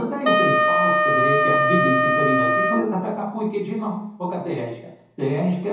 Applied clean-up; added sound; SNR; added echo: none; Wind instrument, woodwind instrument; -3 dB; reverberation time 0.7 s.